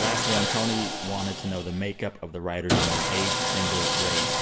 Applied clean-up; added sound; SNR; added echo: none; Sawing; -3 dB; reverberation time 1.8 s.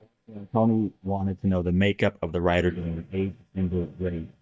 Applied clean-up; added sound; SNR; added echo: neural mask model DeepFilterNet 3.